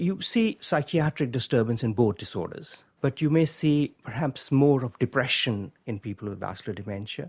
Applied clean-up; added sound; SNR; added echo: none; none; none; none.